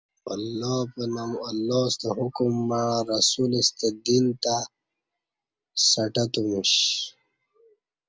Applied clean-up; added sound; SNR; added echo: none; none; none; none.